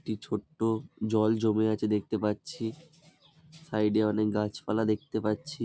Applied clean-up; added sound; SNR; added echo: none; none; none; none.